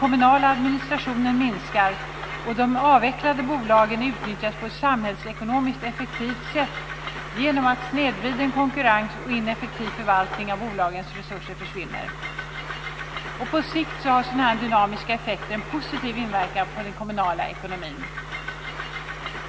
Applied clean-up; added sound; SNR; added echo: none; Train; 11 dB; none.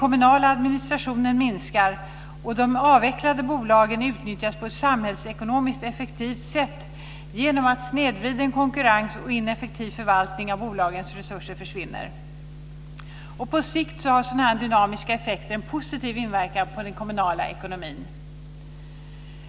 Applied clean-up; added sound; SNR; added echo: none; none; none; none.